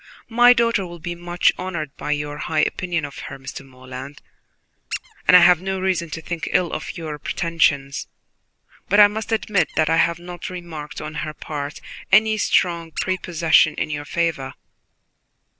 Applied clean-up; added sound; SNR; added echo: neural separator model SepFormer DNS4.